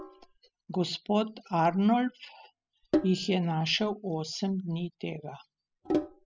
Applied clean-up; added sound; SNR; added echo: classical method spectral subtraction.